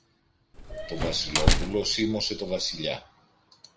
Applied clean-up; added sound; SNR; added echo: none; Slam; -3 dB; none.